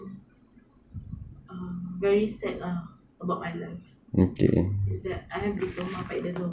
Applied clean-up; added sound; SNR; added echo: none; none; none; none.